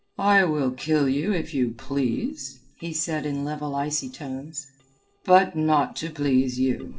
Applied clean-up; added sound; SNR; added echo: neural separator model SepFormer DNS4.